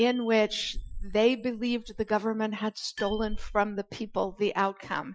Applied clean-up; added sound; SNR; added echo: classical method Wiener filter.